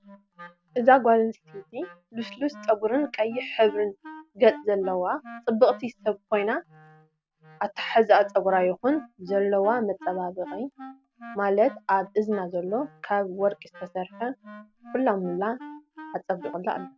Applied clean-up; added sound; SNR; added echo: none; Wind instrument, woodwind instrument; 20 dB; none.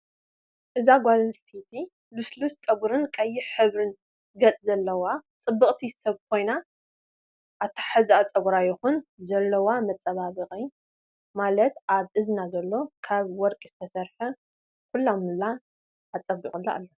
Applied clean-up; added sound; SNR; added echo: none; none; none; none.